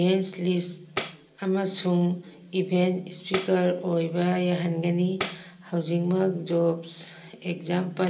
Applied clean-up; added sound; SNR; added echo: none; Tambourine; 2 dB; reverberation time 0.2 s.